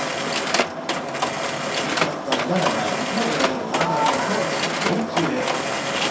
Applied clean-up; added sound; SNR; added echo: none; Mechanisms; -3 dB; reverberation time 0.7 s.